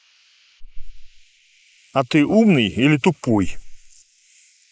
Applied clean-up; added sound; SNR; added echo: neural mask model Resemble Enhance denoiser.